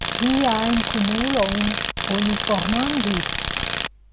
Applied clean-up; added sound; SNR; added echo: none; Tools; -1 dB; none.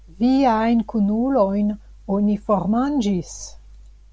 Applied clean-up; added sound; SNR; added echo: none; none; none; none.